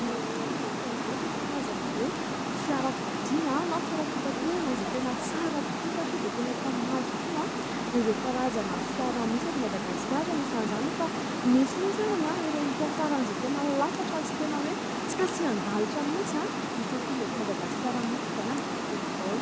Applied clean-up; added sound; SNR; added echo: none; Water; 0 dB; none.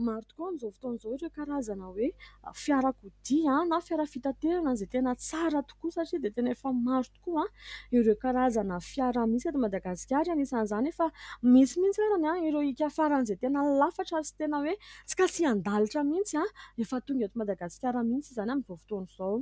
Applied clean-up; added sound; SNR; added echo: none; none; none; none.